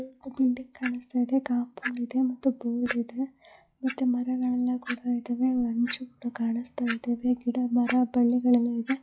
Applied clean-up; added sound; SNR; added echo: classical method log-MMSE.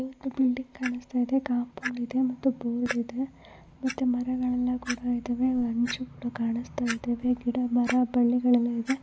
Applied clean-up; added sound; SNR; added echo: none; Clock; 16 dB; none.